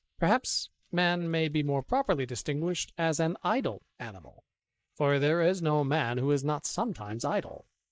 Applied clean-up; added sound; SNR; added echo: neural mask model Resemble Enhance denoiser.